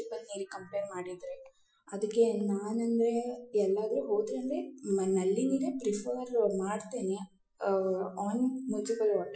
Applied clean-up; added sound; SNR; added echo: classical method Wiener filter.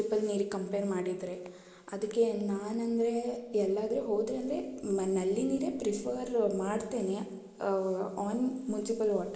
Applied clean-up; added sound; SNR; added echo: neural mask model Resemble Enhance denoiser.